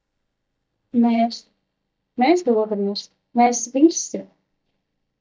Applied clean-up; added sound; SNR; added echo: neural mask model DeepFilterNet 3.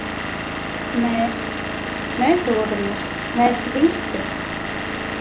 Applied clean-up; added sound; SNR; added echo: none; Engine / Vehicle; 3 dB; reverberation time 0.3 s.